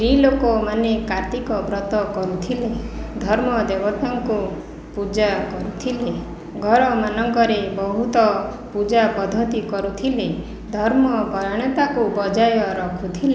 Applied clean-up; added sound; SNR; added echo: none; none; none; none.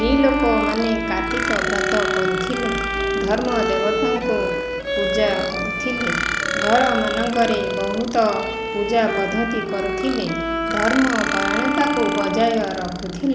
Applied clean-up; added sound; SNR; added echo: none; Bowed string instrument + Burping, eructation; 1 dB; none.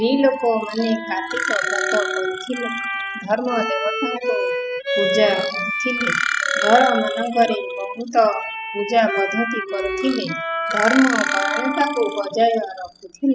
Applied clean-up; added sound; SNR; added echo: classical method spectral subtraction.